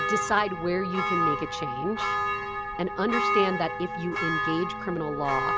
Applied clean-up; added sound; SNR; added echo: none; Church bell; 0 dB; none.